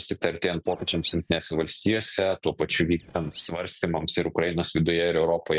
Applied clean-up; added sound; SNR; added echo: neural mask model DeepFilterNet 3.